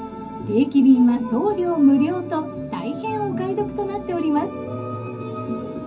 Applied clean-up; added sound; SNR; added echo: none; none; none; reverberation time 0.3 s.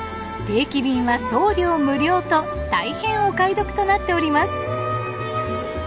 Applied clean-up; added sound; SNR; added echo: none; none; none; none.